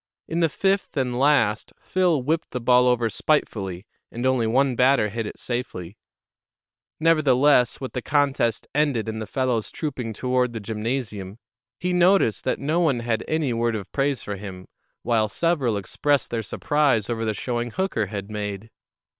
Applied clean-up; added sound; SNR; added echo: neural separator model SepFormer WHAM!.